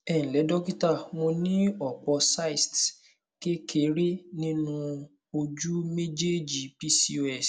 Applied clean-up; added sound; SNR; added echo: none; none; none; none.